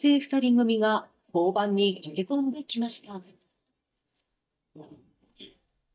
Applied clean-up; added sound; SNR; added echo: neural mask model DeepFilterNet 3.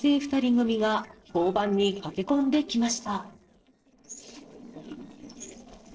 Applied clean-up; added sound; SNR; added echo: neural separator model SepFormer DNS4.